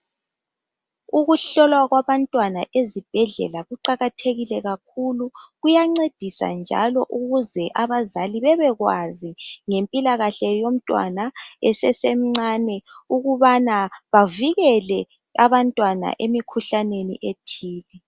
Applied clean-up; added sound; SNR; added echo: none; none; none; none.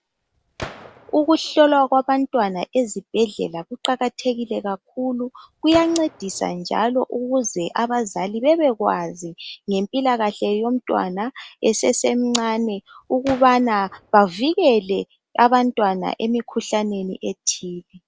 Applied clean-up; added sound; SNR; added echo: none; Gunshot, gunfire; 18 dB; none.